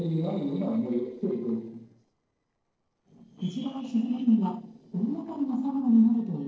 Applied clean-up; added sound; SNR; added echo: neural separator model SepFormer DNS4.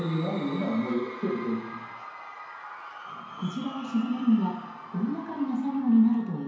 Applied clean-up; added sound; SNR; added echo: none; Crowd / Cheering; 14 dB; reverberation time 0.9 s.